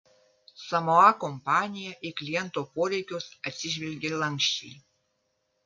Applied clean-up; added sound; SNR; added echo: none; none; none; none.